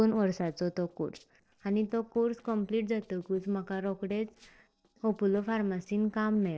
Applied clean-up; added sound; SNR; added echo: neural separator model SepFormer DNS4.